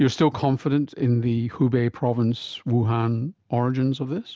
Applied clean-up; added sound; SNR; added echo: none; none; none; none.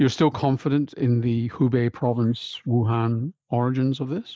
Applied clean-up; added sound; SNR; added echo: neural mask model Resemble Enhance denoiser.